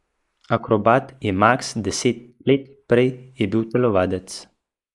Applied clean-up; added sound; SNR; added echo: neural mask model Resemble Enhance denoiser.